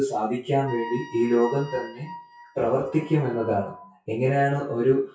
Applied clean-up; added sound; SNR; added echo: classical method WPE with log-MMSE.